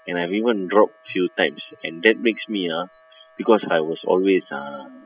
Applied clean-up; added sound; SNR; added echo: classical method spectral subtraction.